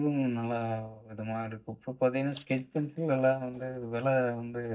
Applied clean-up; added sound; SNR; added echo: neural mask model DeepFilterNet 3.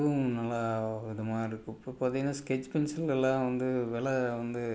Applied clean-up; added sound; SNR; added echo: none; none; none; none.